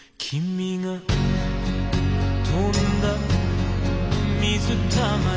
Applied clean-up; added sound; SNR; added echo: none; none; none; none.